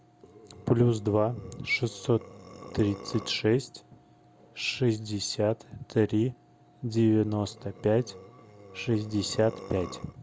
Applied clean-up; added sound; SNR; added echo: none; Burping, eructation; 17 dB; none.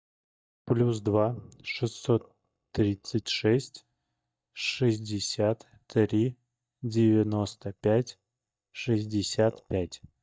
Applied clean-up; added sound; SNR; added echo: neural mask model DeepFilterNet 3.